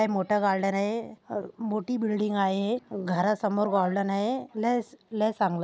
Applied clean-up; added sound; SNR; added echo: none; none; none; none.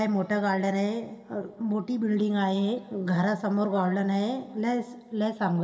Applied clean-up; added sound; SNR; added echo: none; none; none; reverberation time 1.6 s.